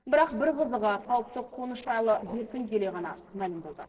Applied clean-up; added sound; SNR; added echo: neural separator model SepFormer DNS4.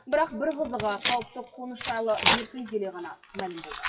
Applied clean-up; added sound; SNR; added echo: classical method WPE with log-MMSE.